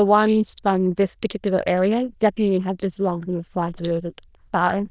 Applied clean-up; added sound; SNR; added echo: neural diffusion model UNIVERSE++.